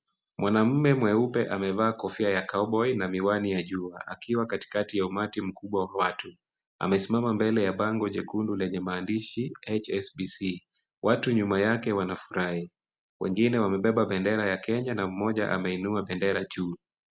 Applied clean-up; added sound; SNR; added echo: none; none; none; none.